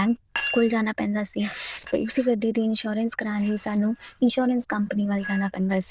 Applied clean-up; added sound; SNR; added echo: neural diffusion model UNIVERSE++.